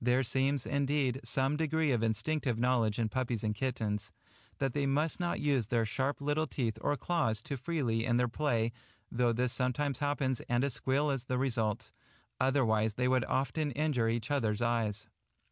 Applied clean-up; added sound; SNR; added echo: none; none; none; none.